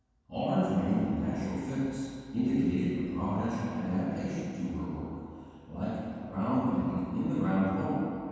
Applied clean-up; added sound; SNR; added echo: none; none; none; reverberation time 2.1 s.